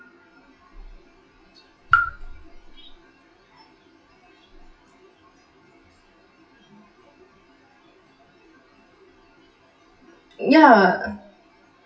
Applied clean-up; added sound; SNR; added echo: classical method WPE with log-MMSE.